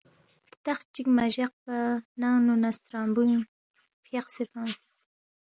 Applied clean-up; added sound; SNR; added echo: none; none; none; none.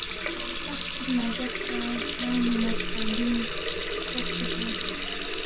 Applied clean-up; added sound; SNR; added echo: none; Water tap, faucet; -2 dB; reverberation time 0.2 s.